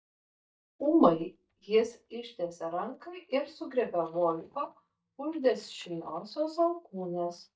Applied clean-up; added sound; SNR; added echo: neural mask model DeepFilterNet 3.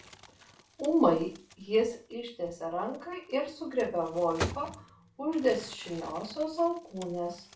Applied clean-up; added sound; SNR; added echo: none; Crumpling, crinkling; 14 dB; reverberation time 0.3 s.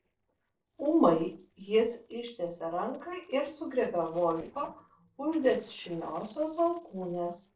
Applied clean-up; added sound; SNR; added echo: neural separator model SepFormer DNS4.